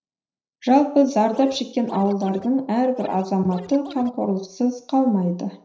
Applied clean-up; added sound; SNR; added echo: neural separator model SepFormer DNS4.